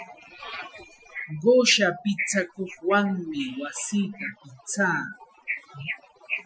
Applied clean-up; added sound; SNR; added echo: classical method Wiener filter.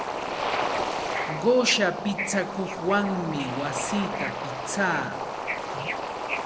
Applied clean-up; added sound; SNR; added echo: none; Bird / Ocean; 2 dB; none.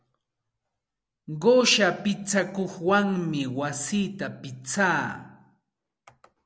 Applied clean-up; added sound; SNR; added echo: none; none; none; none.